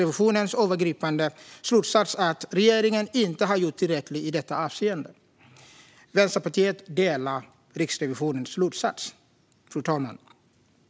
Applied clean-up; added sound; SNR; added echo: none; none; none; none.